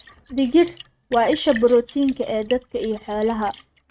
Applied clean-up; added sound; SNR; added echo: neural mask model RNNoise.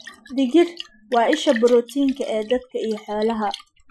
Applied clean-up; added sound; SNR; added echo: classical method Wiener filter.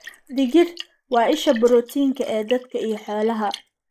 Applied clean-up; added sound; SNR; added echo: neural mask model Resemble Enhance denoiser.